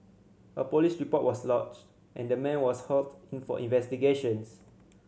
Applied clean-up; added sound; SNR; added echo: none; none; none; none.